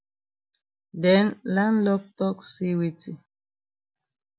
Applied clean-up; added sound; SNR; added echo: none; none; none; none.